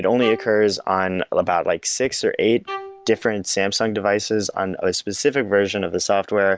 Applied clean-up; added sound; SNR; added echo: none; Bowed string instrument; 19 dB; none.